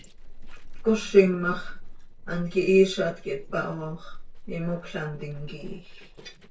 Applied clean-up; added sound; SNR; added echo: neural separator model SepFormer DNS4.